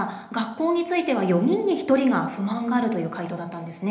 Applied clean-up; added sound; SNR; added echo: none; none; none; reverberation time 1.0 s.